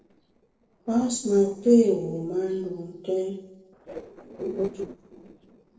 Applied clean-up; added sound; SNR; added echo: neural separator model SepFormer DNS4.